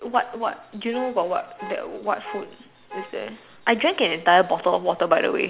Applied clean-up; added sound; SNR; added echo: none; Alarm / Car; 16 dB; none.